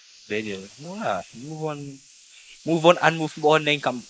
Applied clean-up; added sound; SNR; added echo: neural mask model Resemble Enhance denoiser.